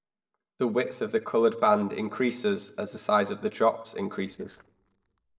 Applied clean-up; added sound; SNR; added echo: neural separator model SepFormer DNS4.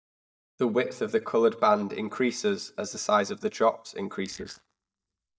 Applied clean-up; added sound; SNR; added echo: neural mask model DeepFilterNet 3.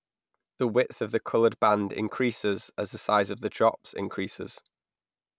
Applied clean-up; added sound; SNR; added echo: none; none; none; none.